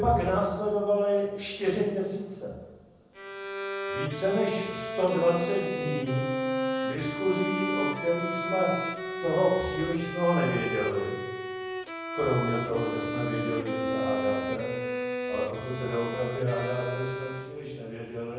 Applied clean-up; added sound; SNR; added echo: none; Bowed string instrument; 4 dB; reverberation time 1.1 s.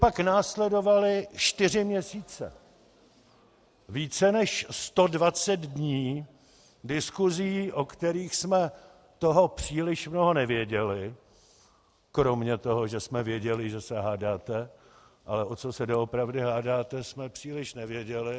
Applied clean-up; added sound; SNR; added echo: none; none; none; none.